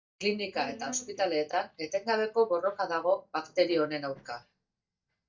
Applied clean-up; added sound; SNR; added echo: neural mask model DeepFilterNet 3.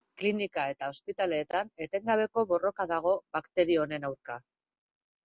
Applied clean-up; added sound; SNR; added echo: none; none; none; none.